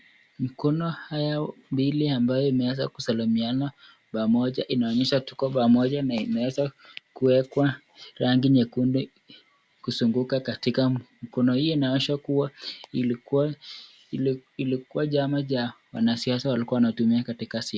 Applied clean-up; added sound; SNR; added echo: none; none; none; none.